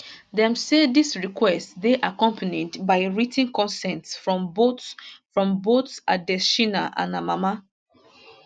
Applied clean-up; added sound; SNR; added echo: none; none; none; none.